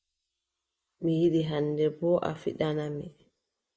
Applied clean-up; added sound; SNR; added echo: neural mask model Resemble Enhance denoiser.